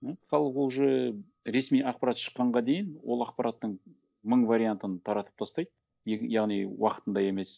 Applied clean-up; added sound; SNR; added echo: neural mask model DeepFilterNet 3.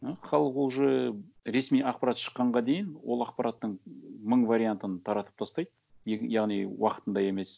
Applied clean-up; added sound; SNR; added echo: none; none; none; none.